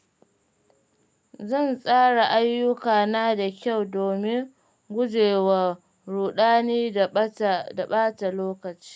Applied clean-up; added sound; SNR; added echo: none; none; none; none.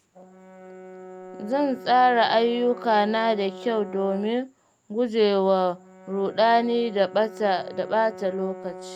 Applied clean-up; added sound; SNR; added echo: none; Brass instrument; 17 dB; none.